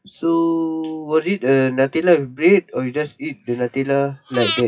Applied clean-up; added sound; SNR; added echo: classical method WPE with log-MMSE.